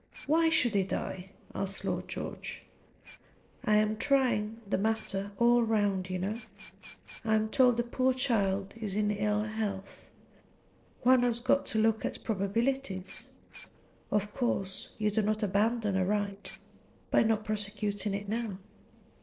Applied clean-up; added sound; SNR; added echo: neural separator model SepFormer DNS4.